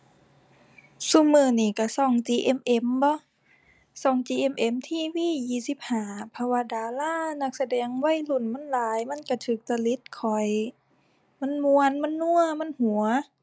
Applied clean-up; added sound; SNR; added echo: none; none; none; none.